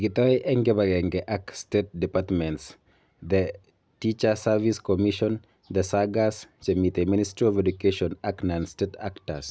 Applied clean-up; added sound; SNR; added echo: none; none; none; none.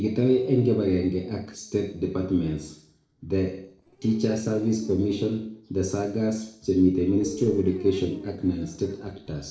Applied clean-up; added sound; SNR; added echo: neural separator model SepFormer DNS4.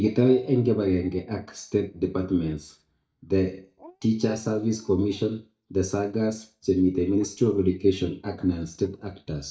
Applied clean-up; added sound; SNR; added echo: neural mask model DeepFilterNet 3.